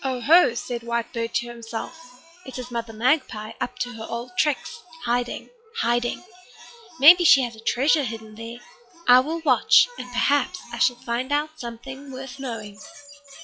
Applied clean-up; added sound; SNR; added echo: classical method log-MMSE.